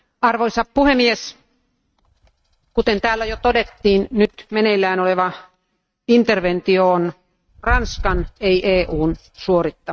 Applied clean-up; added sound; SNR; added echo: neural mask model RNNoise.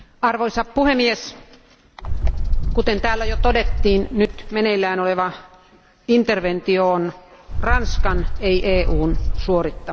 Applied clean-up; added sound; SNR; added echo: none; Bird; 1 dB; none.